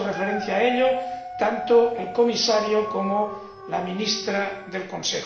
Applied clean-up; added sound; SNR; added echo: none; Dog; 10 dB; reverberation time 0.7 s.